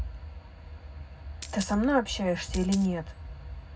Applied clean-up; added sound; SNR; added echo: none; Coin (dropping); 13 dB; reverberation time 0.4 s.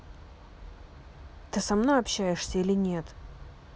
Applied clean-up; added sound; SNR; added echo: none; none; none; none.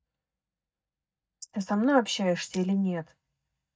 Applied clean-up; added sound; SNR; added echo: neural mask model DeepFilterNet 3.